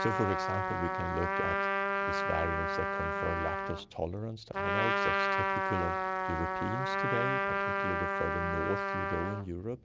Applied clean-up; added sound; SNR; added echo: none; Trumpet; -4 dB; none.